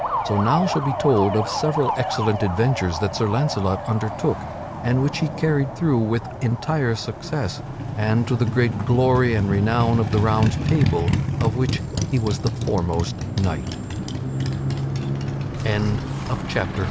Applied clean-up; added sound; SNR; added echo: none; Motorcycle; 3 dB; none.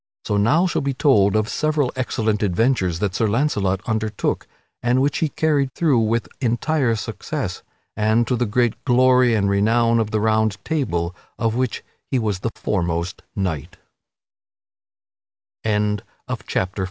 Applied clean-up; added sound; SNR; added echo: none; none; none; none.